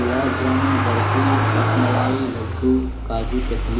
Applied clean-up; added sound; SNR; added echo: none; Motor vehicle (road); -2 dB; none.